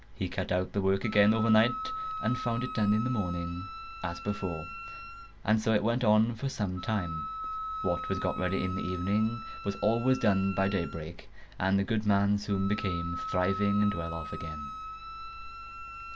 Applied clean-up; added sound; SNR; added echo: none; Wind instrument, woodwind instrument; 10 dB; none.